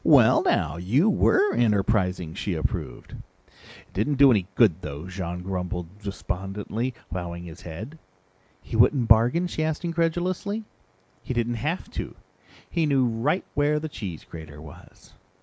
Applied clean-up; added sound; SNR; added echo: none; none; none; none.